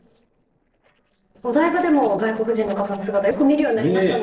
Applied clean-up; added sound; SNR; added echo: neural separator model SepFormer DNS4.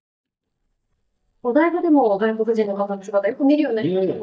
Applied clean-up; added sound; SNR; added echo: neural mask model DeepFilterNet 3.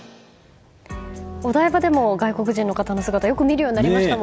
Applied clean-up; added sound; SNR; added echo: none; none; none; none.